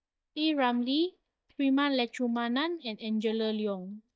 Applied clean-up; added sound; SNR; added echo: neural mask model DeepFilterNet 3.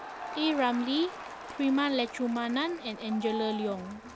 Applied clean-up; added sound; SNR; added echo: none; Crowd; 11 dB; none.